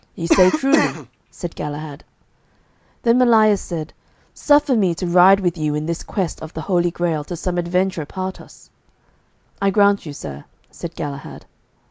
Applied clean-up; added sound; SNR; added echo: none; Cough; 1 dB; none.